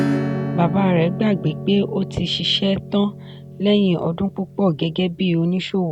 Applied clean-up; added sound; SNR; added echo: none; Acoustic guitar / Strum; 8 dB; none.